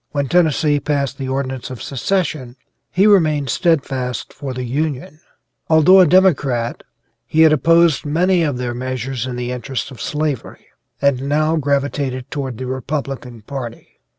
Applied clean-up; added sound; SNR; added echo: none; none; none; none.